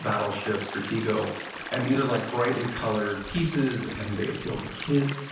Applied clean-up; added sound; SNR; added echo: none; Stream; 10 dB; reverberation time 0.9 s.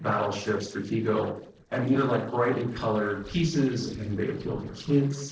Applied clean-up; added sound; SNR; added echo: neural separator model SepFormer DNS4.